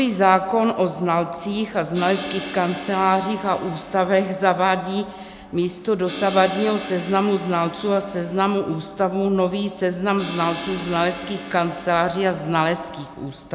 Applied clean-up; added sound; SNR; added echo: none; Crash cymbal; 15 dB; none.